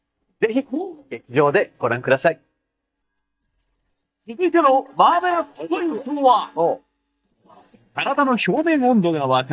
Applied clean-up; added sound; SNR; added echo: neural mask model DeepFilterNet 3.